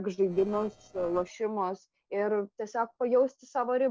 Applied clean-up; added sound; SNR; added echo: neural separator model SepFormer DNS4.